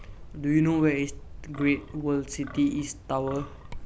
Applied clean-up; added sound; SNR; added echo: none; Wind; 14 dB; none.